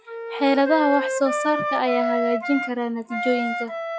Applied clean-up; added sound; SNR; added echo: classical method log-MMSE.